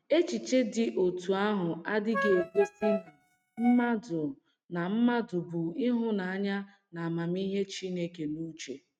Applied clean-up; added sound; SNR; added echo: neural mask model RNNoise.